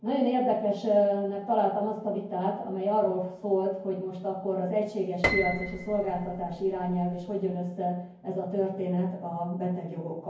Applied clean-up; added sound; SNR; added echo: none; Piano; 6 dB; reverberation time 0.9 s.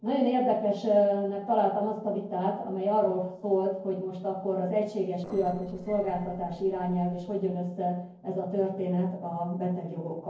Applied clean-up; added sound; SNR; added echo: neural separator model SepFormer DNS4.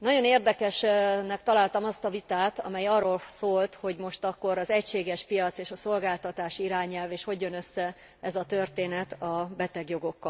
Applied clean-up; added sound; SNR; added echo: none; none; none; none.